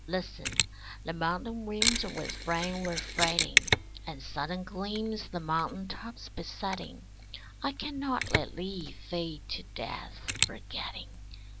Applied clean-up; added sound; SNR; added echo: none; Mechanisms; -1 dB; none.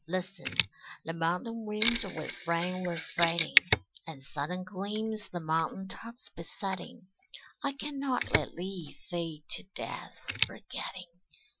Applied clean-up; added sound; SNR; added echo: classical method Wiener filter.